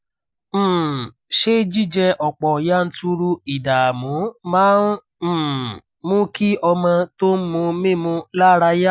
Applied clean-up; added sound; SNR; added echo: none; none; none; none.